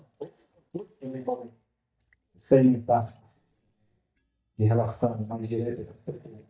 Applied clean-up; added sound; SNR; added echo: neural mask model DeepFilterNet 3.